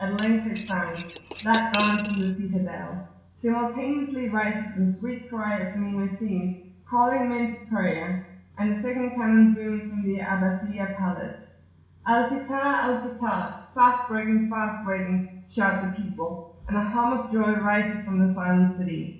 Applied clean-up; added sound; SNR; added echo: none; Cutlery, silverware / Dishes, pots, and pans; 11 dB; reverberation time 0.7 s.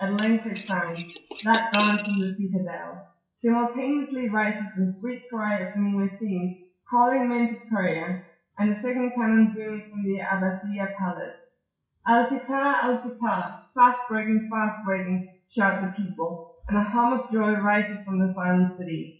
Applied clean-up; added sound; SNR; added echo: classical method WPE with log-MMSE.